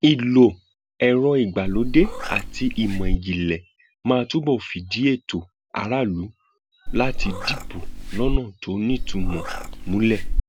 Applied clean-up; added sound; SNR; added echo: none; Meow; 1 dB; none.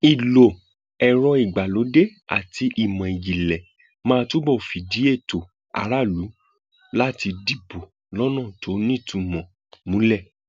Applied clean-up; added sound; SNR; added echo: none; none; none; none.